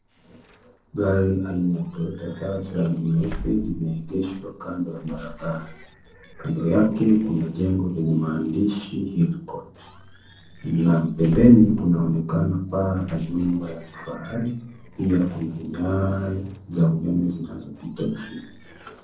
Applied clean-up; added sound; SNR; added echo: neural separator model SepFormer DNS4.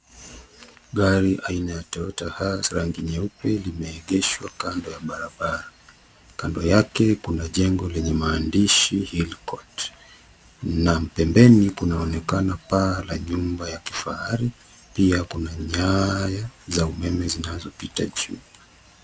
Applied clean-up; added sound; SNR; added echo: none; none; none; none.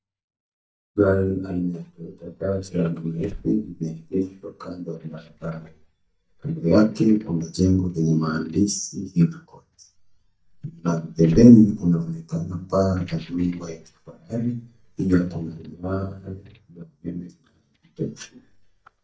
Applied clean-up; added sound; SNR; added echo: neural mask model DeepFilterNet 3.